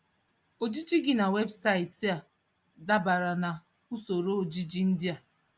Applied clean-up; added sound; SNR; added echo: none; none; none; none.